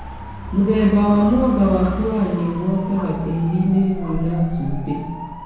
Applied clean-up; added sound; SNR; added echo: none; Motorcycle / Dog; 11 dB; reverberation time 1.0 s.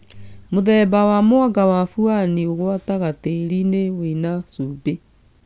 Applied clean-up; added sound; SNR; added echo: none; none; none; none.